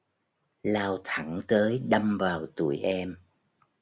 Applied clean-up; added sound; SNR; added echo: none; none; none; none.